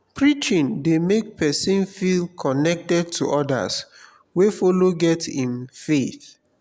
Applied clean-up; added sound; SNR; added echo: none; none; none; none.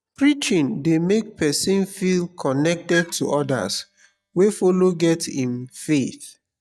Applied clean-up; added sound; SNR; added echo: neural mask model DeepFilterNet 3.